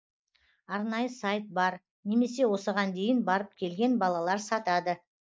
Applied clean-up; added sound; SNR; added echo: neural mask model Resemble Enhance denoiser.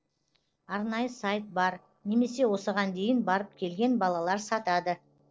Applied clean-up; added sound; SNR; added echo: neural separator model SepFormer DNS4.